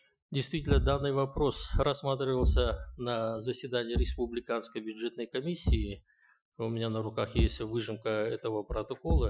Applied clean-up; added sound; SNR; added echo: classical method Wiener filter.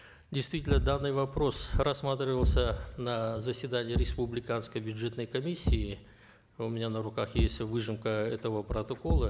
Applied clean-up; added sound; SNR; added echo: none; Thump, thud; 2 dB; none.